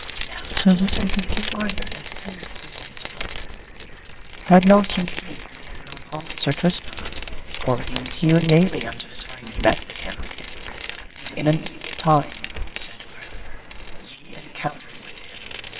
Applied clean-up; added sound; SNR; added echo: neural separator model SepFormer WHAMR!.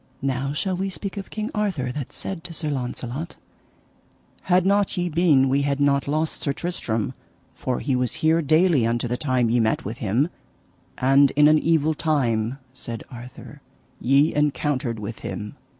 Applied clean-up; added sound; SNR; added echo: none; none; none; none.